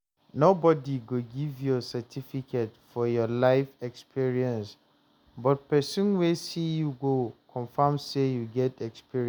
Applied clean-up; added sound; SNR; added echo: none; none; none; none.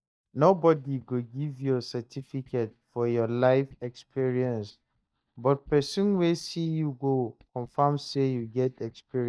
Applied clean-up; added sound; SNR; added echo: neural mask model DeepFilterNet 3.